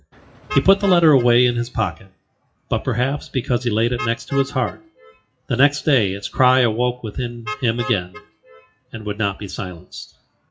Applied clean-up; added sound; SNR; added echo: classical method WPE with log-MMSE.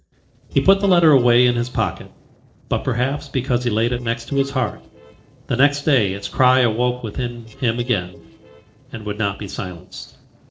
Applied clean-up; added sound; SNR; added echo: neural separator model SepFormer DNS4.